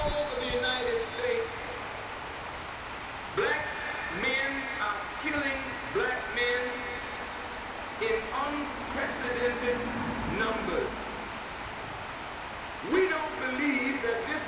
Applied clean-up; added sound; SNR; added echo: none; Water; 4 dB; reverberation time 0.4 s.